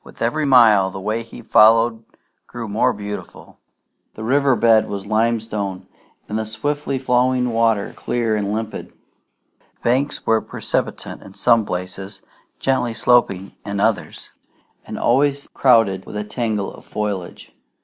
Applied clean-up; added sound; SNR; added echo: none; none; none; none.